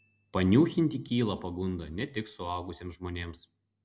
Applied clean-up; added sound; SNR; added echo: none; none; none; none.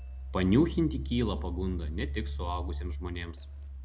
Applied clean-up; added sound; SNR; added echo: none; Engine; 5 dB; none.